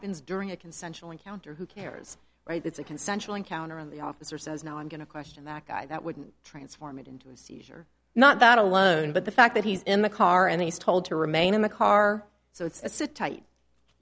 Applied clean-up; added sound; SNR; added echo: none; none; none; none.